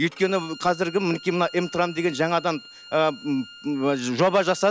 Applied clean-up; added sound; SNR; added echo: none; Bowed string instrument; 19 dB; none.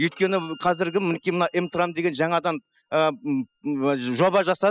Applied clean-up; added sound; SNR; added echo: classical method spectral subtraction.